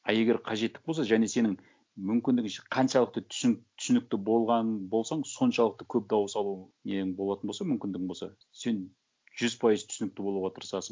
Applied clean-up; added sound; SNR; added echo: none; none; none; none.